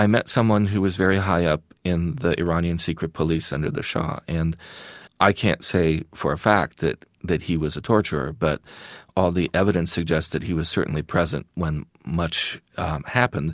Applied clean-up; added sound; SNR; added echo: none; none; none; none.